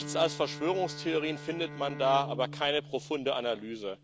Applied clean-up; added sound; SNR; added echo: none; Bowed string instrument; 12 dB; none.